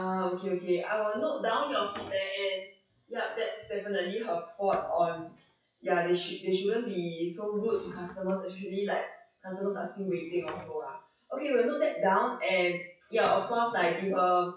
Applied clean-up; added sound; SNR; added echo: classical method WPE with log-MMSE.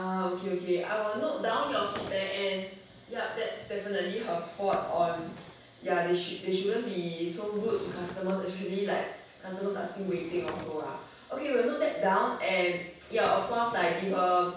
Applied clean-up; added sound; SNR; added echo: none; Sliding door / Wood; 20 dB; reverberation time 0.7 s.